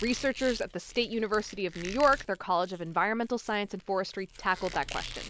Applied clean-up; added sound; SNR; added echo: none; Squeak; 15 dB; none.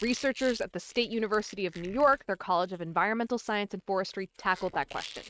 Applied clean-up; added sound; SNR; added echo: neural mask model RNNoise.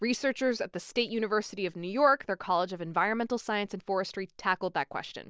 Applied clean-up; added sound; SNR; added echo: none; none; none; none.